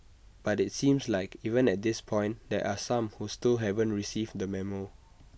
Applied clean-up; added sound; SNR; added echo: none; none; none; none.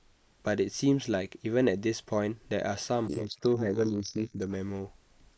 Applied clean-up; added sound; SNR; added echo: neural mask model Resemble Enhance denoiser.